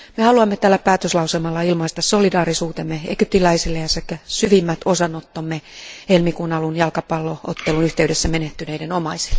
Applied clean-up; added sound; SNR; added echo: none; none; none; none.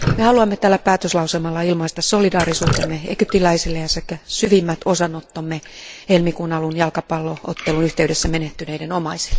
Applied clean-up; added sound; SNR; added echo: none; Drip; 11 dB; none.